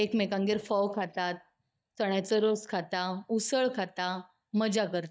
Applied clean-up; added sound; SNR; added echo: neural mask model DeepFilterNet 3.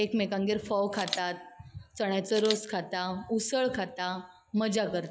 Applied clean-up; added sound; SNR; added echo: classical method log-MMSE.